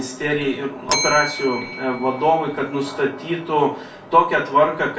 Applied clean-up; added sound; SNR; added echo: none; Bell; 12 dB; reverberation time 0.3 s.